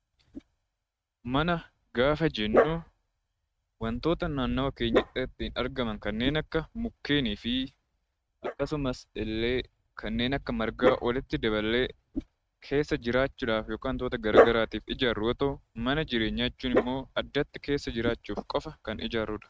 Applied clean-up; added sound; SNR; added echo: neural mask model RNNoise.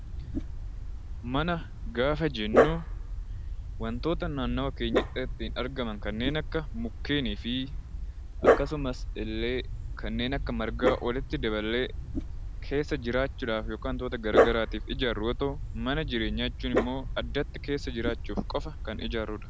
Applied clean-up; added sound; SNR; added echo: none; Dog; -1 dB; none.